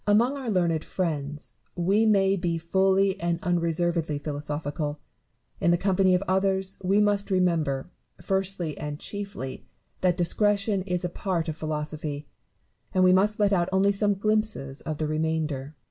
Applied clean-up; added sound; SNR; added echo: none; none; none; none.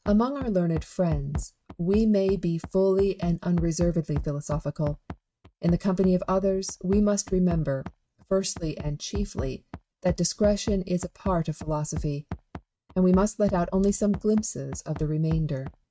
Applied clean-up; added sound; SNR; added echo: neural mask model RNNoise.